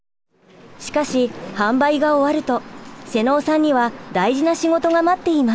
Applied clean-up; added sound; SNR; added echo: none; none; none; none.